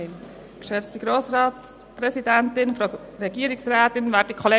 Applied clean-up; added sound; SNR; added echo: none; none; none; none.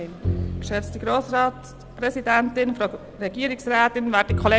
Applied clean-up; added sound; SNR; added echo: none; Bowed string instrument; 8 dB; none.